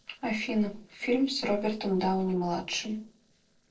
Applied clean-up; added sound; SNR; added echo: neural separator model SepFormer DNS4.